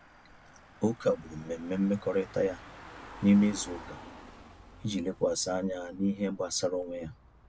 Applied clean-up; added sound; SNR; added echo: none; Engine / Car; 19 dB; none.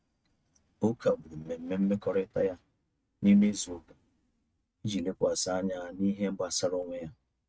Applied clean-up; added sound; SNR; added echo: neural mask model RNNoise.